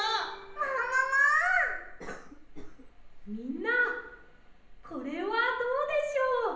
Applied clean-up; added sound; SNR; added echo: none; Cough; 16 dB; reverberation time 0.8 s.